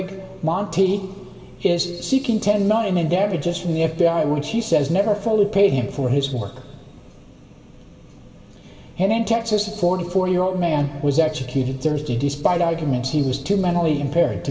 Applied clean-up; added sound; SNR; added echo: none; none; none; reverberation time 1.7 s.